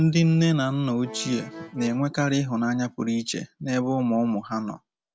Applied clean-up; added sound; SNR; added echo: none; Accordion; 15 dB; none.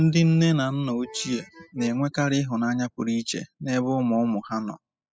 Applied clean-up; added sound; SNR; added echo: classical method spectral subtraction.